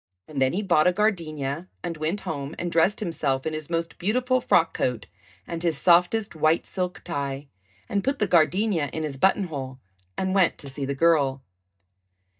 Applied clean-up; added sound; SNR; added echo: neural mask model DeepFilterNet 3.